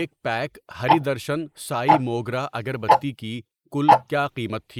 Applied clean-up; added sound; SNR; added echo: neural mask model Resemble Enhance denoiser.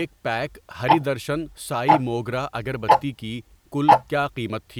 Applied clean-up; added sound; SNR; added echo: none; Tick-tock; -3 dB; none.